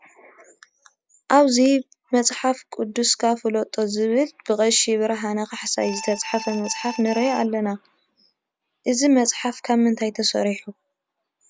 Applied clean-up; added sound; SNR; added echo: none; Alarm; 12 dB; none.